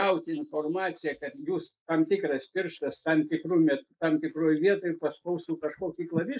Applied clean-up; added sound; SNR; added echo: neural mask model Resemble Enhance denoiser.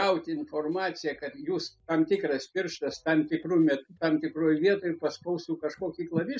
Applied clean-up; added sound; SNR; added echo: none; none; none; none.